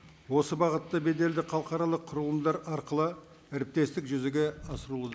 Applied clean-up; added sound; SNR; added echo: none; none; none; none.